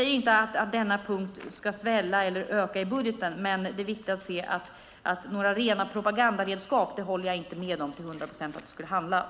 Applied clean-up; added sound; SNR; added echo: none; none; none; none.